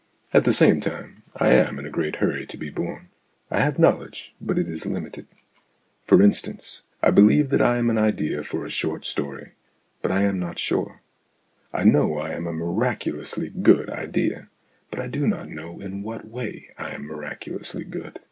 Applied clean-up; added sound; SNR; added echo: none; none; none; none.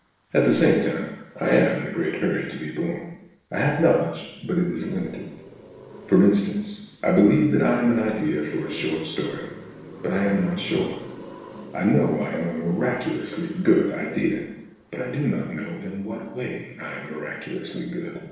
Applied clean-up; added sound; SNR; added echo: neural separator model SepFormer DNS4.